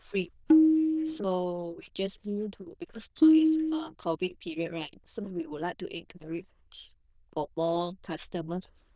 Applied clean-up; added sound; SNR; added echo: neural diffusion model UNIVERSE++.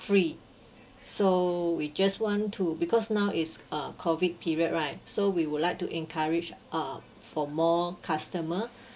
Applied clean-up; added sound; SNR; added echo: none; none; none; none.